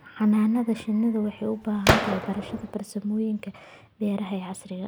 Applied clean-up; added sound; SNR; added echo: none; Gunshot, gunfire; 0 dB; none.